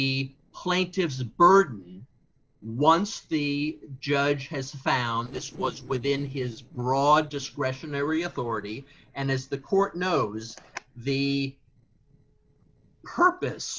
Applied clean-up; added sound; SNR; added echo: neural separator model SepFormer DNS4.